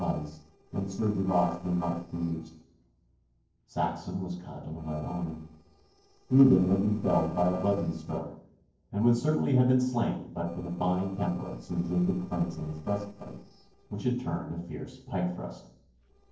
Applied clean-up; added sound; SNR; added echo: neural separator model SepFormer DNS4.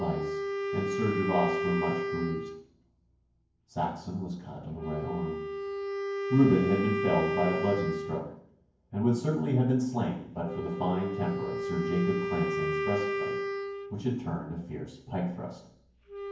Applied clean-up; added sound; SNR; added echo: none; Wind instrument, woodwind instrument; 3 dB; reverberation time 0.9 s.